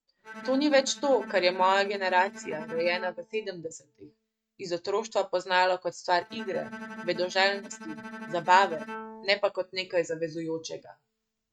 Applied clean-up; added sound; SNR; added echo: neural mask model RNNoise.